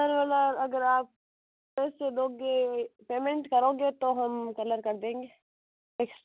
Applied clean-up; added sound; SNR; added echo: none; none; none; none.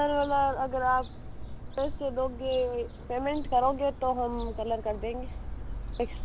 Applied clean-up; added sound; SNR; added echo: none; Gull, seagull / Fowl; 8 dB; none.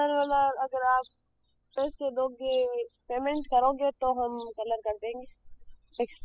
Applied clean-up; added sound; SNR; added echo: classical method spectral subtraction.